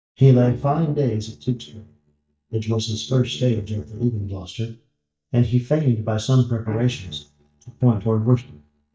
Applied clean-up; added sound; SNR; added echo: neural mask model DeepFilterNet 3.